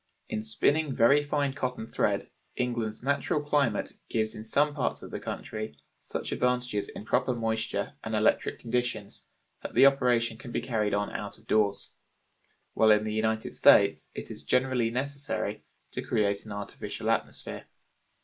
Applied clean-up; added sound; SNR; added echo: neural mask model Resemble Enhance denoiser.